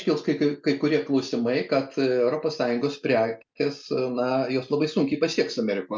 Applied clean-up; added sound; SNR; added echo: none; none; none; none.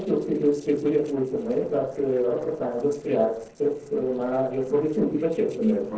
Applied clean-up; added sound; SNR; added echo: neural separator model SepFormer DNS4.